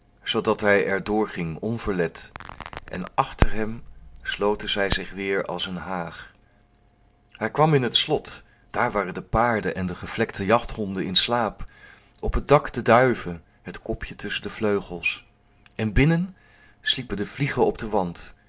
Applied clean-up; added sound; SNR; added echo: none; Crackle; 3 dB; none.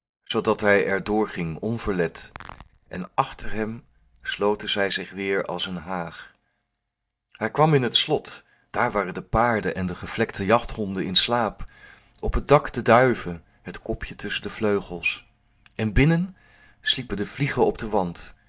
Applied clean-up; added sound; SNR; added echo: neural mask model DeepFilterNet 3.